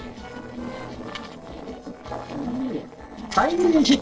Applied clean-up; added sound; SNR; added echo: neural separator model SepFormer DNS4.